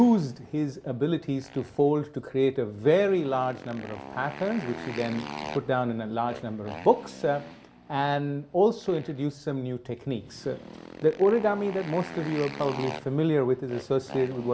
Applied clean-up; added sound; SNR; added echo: none; Motorcycle; 16 dB; reverberation time 0.3 s.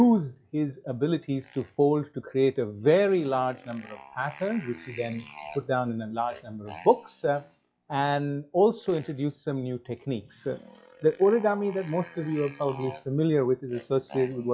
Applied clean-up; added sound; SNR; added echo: classical method WPE with log-MMSE.